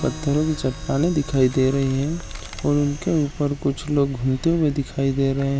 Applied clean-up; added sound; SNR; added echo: none; Acoustic guitar / Strum + Mechanisms; 19 dB; none.